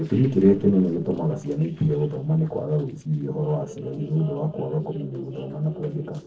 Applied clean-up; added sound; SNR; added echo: neural separator model SepFormer DNS4.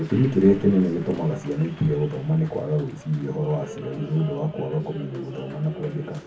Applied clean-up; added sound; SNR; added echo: none; Applause; 15 dB; reverberation time 0.3 s.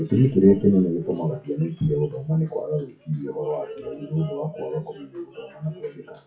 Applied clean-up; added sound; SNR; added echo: classical method WPE with log-MMSE.